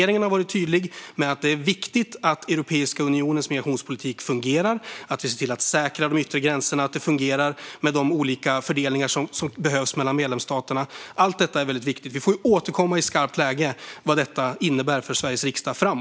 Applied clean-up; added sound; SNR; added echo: none; none; none; none.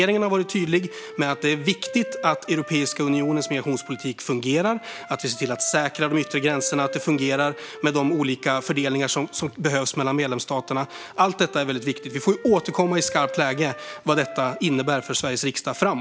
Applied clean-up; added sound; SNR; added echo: none; Wind instrument, woodwind instrument; 15 dB; none.